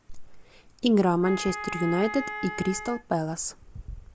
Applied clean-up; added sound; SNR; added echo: none; Wind instrument, woodwind instrument; 9 dB; none.